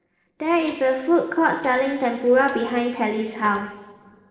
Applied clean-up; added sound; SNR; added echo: neural separator model SepFormer DNS4.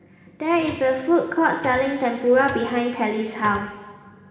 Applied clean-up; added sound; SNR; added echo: none; Drawer open or close; 19 dB; reverberation time 2.0 s.